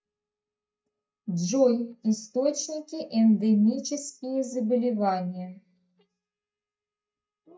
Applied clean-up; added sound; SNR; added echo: neural mask model DeepFilterNet 3.